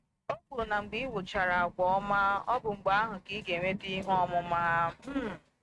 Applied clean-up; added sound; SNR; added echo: neural mask model RNNoise.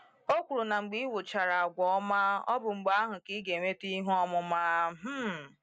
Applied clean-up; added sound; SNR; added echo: none; none; none; none.